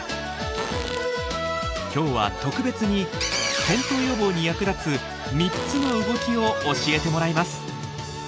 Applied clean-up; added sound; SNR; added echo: none; Fart; 12 dB; none.